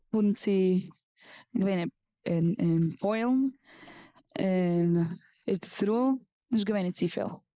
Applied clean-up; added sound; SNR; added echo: neural mask model Resemble Enhance denoiser.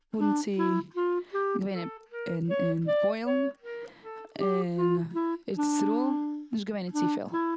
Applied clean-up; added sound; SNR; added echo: none; Wind instrument, woodwind instrument; -2 dB; none.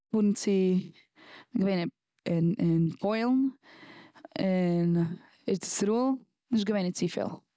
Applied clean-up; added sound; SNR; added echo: none; none; none; none.